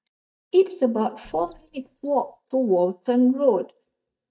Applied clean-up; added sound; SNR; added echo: neural mask model DeepFilterNet 3.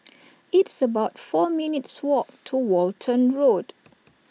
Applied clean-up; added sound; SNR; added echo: none; none; none; none.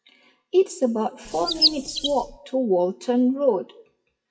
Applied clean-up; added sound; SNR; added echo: classical method WPE with log-MMSE.